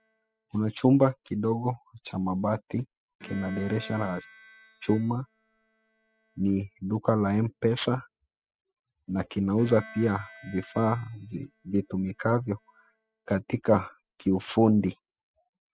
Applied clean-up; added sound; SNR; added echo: classical method spectral subtraction.